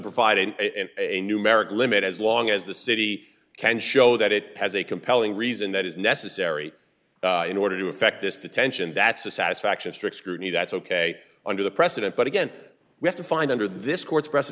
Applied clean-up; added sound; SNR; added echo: none; none; none; none.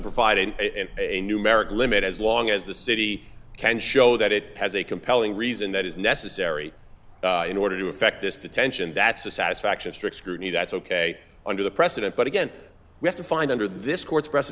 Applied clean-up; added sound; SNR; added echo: none; Cricket / Motor vehicle (road); 17 dB; none.